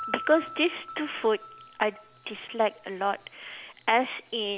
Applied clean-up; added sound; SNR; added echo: none; Piano; 15 dB; none.